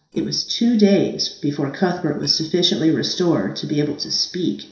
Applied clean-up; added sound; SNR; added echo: neural separator model SepFormer DNS4.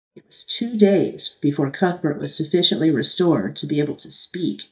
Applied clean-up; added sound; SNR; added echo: neural mask model DeepFilterNet 3.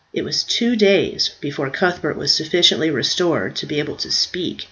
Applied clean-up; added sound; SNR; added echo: none; none; none; none.